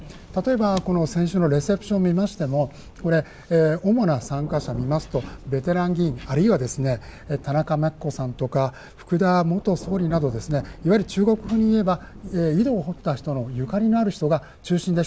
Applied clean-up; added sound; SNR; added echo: none; Thunder; 18 dB; none.